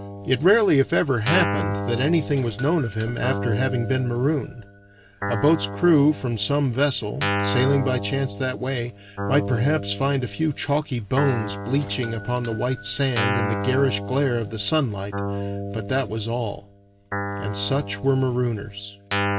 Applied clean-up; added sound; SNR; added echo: none; Guitar + Doorbell; 6 dB; none.